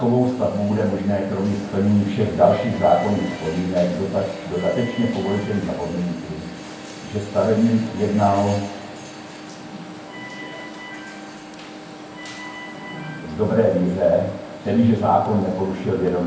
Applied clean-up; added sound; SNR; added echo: none; Alarm; 14 dB; reverberation time 0.9 s.